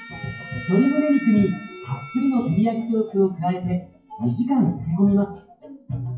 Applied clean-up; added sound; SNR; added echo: classical method WPE with log-MMSE.